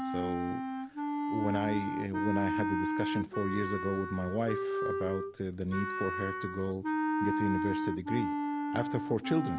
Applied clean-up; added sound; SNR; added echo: none; Wind instrument, woodwind instrument; -1 dB; none.